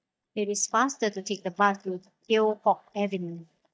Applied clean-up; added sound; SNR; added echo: neural mask model DeepFilterNet 3.